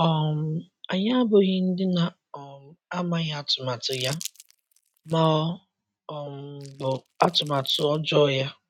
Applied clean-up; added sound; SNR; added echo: neural mask model RNNoise.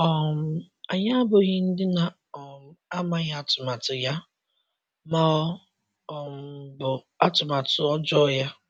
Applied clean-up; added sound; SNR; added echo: none; none; none; none.